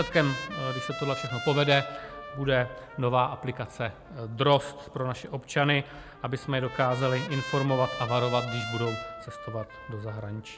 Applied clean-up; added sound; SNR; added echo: none; Trumpet; 11 dB; none.